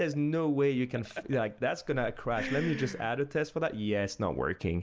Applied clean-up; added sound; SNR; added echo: none; none; none; none.